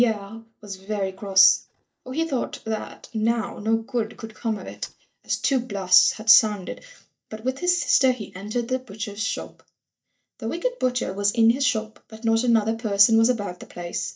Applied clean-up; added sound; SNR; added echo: neural mask model DeepFilterNet 3.